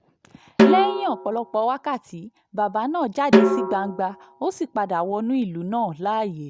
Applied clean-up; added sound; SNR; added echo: none; Snare drum; -1 dB; none.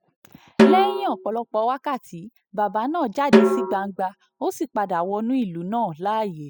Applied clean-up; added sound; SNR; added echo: classical method spectral subtraction.